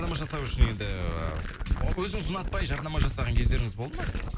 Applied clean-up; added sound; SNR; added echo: none; Glass; -4 dB; none.